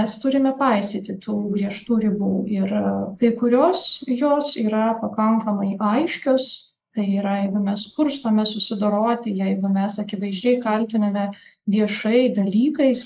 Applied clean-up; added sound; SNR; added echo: neural mask model Resemble Enhance denoiser.